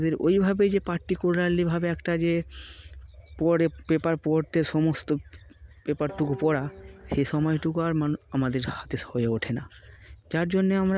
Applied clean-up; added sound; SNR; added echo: none; Guitar; 18 dB; none.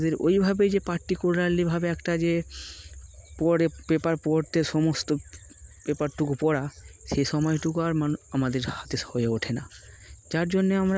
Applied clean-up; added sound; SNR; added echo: none; none; none; none.